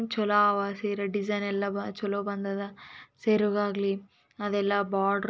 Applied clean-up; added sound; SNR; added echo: none; none; none; none.